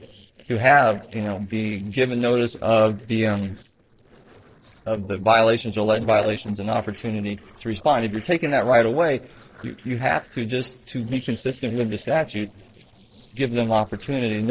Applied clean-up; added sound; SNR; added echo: neural separator model SepFormer DNS4.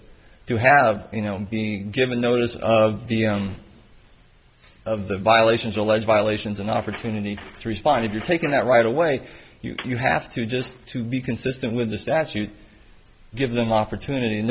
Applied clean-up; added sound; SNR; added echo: none; none; none; none.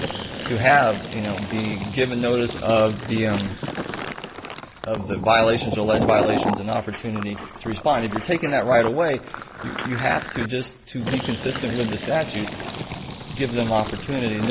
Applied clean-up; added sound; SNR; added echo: none; Fill (with liquid); 7 dB; none.